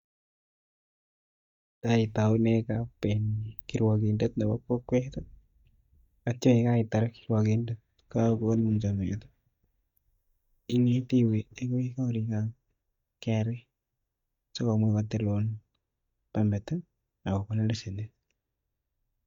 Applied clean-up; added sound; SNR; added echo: neural mask model DeepFilterNet 3.